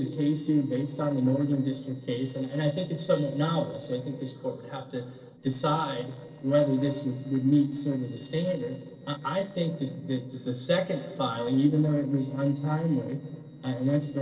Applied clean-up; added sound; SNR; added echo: neural separator model SepFormer DNS4.